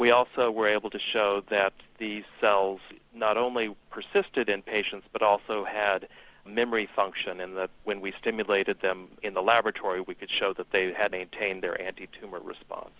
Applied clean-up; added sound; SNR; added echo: none; none; none; none.